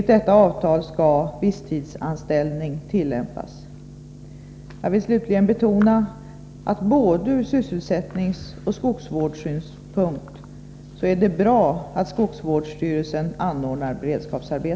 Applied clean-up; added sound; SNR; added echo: none; none; none; none.